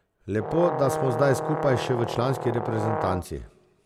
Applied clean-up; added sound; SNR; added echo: none; Brass instrument; 3 dB; none.